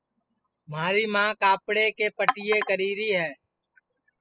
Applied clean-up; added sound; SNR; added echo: classical method spectral subtraction.